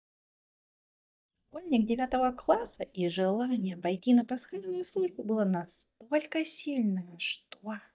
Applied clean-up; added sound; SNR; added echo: neural mask model DeepFilterNet 3.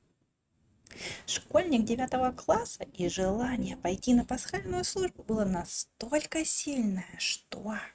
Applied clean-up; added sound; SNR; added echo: neural mask model RNNoise.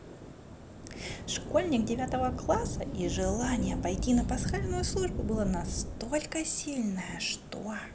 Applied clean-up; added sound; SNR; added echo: none; Thunder / Rain; 4 dB; none.